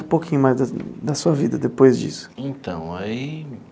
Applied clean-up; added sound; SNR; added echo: none; none; none; none.